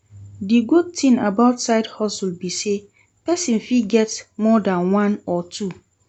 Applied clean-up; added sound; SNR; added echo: none; none; none; none.